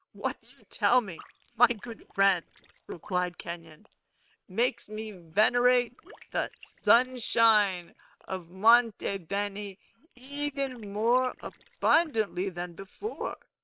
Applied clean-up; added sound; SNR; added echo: neural separator model SepFormer WHAM!.